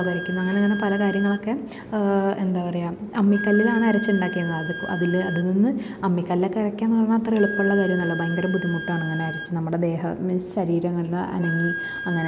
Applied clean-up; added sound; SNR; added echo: none; Wind instrument, woodwind instrument; 11 dB; none.